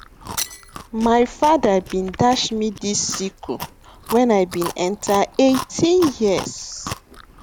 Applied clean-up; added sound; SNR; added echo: none; Chewing, mastication + Shatter; 14 dB; none.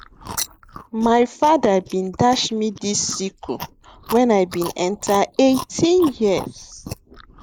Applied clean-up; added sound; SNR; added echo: neural mask model Resemble Enhance denoiser.